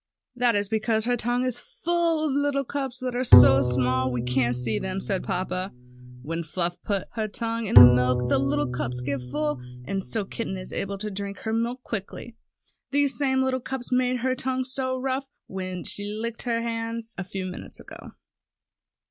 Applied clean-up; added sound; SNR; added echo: none; Bowed string instrument; -3 dB; none.